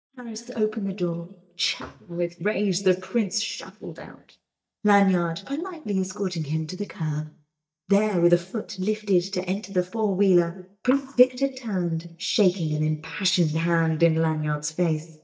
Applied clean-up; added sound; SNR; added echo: neural mask model DeepFilterNet 3.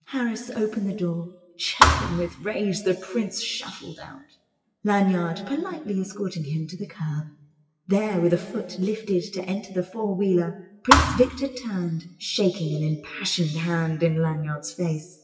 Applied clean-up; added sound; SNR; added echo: classical method WPE with log-MMSE.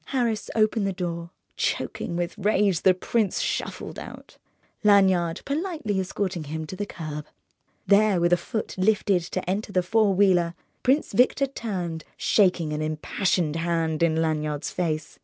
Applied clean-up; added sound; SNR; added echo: none; none; none; none.